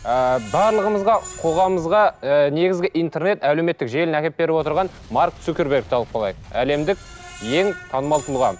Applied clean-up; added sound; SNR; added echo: none; Boom + Screech; 19 dB; none.